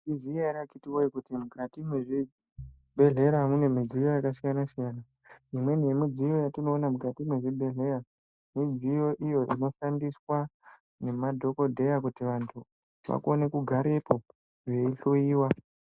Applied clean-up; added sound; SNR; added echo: neural mask model DeepFilterNet 3.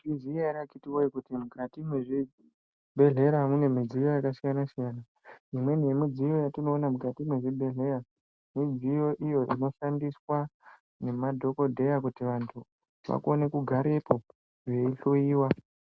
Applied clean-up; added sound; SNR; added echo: none; none; none; none.